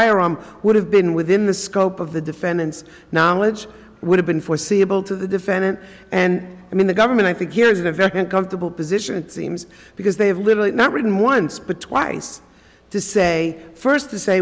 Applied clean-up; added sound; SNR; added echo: none; none; none; none.